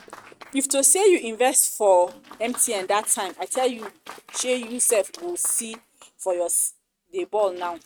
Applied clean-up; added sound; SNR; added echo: neural mask model RNNoise.